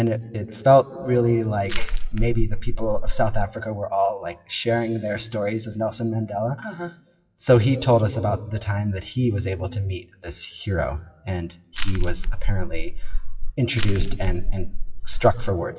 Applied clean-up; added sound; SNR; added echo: classical method WPE with log-MMSE.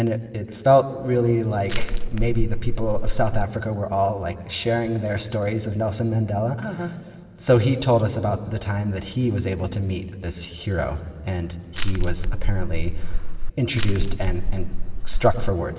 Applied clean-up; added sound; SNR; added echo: none; Crushing; -4 dB; reverberation time 2.4 s.